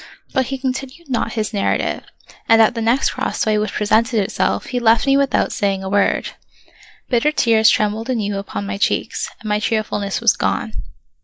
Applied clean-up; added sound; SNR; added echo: neural mask model Resemble Enhance denoiser.